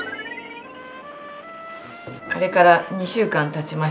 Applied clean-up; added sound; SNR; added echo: none; Drum + Trumpet; 16 dB; none.